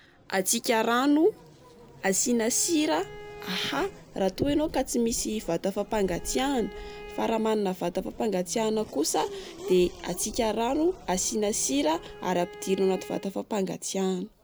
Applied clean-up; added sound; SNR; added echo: none; Bowed string instrument + Race car, auto racing / Accelerating, revving, vroom; 16 dB; none.